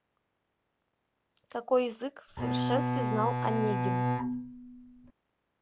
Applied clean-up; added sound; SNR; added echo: none; Bowed string instrument; -2 dB; none.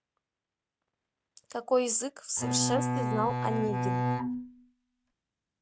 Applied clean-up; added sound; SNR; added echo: neural mask model RNNoise.